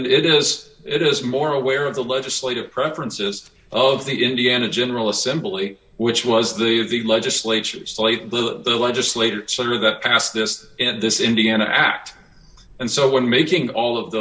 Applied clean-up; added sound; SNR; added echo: none; none; none; none.